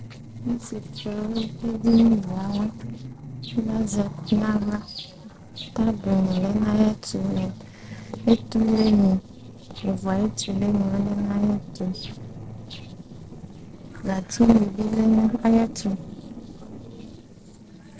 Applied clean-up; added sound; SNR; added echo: neural separator model SepFormer DNS4.